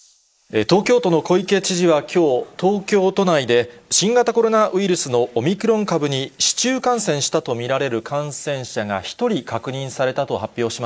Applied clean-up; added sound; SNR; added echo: neural mask model Resemble Enhance denoiser.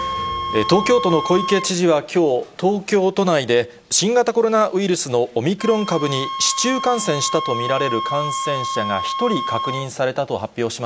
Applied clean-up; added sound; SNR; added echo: none; Wind instrument, woodwind instrument; 8 dB; none.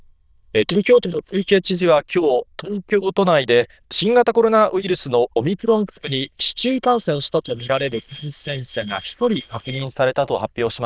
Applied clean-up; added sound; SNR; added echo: neural diffusion model UNIVERSE++.